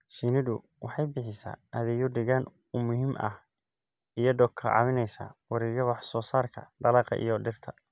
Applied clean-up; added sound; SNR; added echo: none; none; none; none.